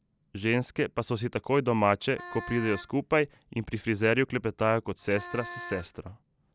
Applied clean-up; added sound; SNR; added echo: none; Wind instrument, woodwind instrument; 14 dB; none.